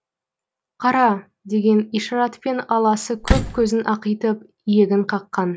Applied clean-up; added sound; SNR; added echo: none; Slam; 0 dB; none.